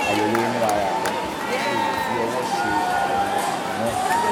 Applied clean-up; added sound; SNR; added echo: none; Crowd / Cheering; -5 dB; none.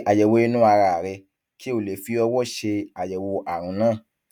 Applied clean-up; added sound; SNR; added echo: none; none; none; none.